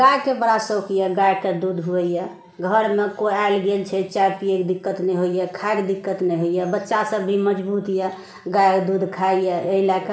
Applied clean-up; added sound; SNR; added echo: none; none; none; reverberation time 0.9 s.